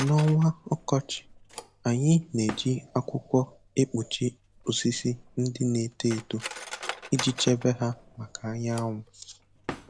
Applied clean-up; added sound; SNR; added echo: none; Cutlery, silverware; 15 dB; none.